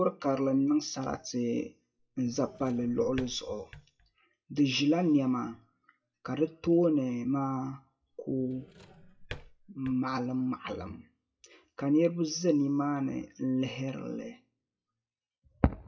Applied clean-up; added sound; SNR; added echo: classical method WPE with log-MMSE.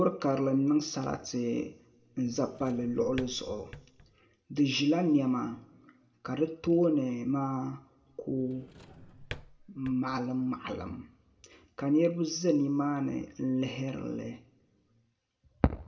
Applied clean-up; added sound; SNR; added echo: none; Drawer open or close; 18 dB; reverberation time 0.6 s.